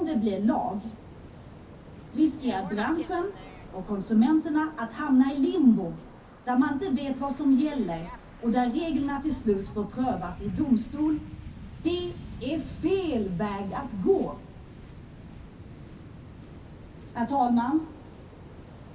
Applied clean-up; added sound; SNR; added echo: none; Waves, surf; 15 dB; reverberation time 0.3 s.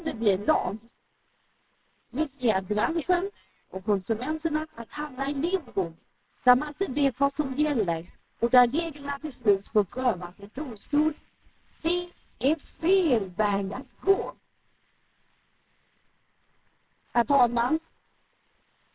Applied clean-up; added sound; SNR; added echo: neural separator model SepFormer WHAMR!.